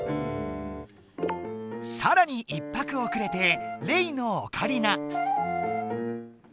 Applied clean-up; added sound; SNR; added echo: none; none; none; none.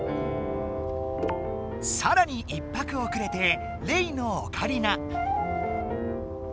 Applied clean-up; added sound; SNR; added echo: none; Train; 6 dB; none.